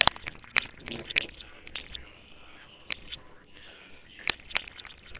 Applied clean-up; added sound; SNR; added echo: neural separator model SepFormer WHAMR!.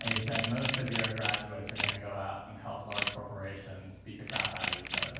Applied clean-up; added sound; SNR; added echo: none; Camera; 0 dB; reverberation time 1.2 s.